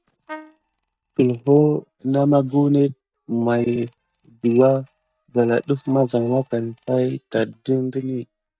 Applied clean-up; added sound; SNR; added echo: neural mask model DeepFilterNet 3.